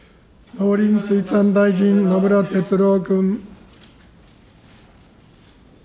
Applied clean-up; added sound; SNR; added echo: none; none; none; none.